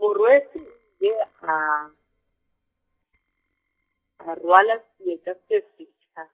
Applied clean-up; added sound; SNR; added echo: neural mask model DeepFilterNet 3.